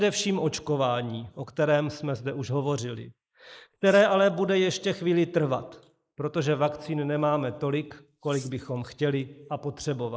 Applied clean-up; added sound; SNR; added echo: neural mask model Resemble Enhance denoiser.